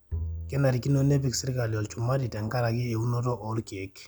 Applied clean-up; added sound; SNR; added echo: none; Bowed string instrument; 13 dB; none.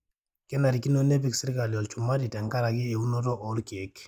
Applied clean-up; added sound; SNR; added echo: neural mask model Resemble Enhance denoiser.